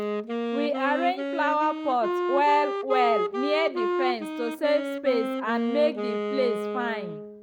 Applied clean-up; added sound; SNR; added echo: none; Wind instrument, woodwind instrument; 2 dB; none.